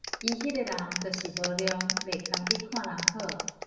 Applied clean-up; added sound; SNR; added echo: none; Clapping; 0 dB; reverberation time 0.8 s.